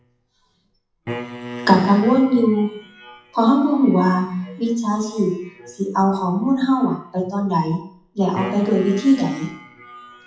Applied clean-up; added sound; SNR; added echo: classical method WPE with log-MMSE.